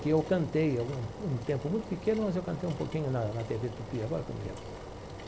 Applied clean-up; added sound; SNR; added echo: none; Engine; 11 dB; none.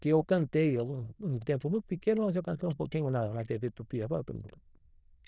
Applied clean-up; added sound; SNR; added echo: neural diffusion model UNIVERSE++.